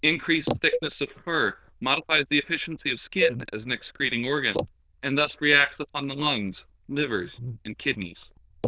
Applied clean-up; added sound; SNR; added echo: neural diffusion model UNIVERSE++.